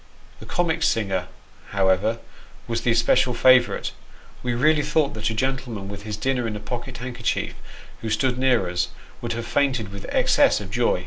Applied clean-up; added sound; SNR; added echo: none; none; none; none.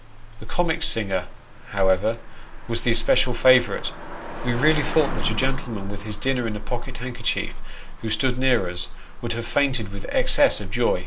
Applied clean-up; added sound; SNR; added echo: none; Car passing by; 17 dB; none.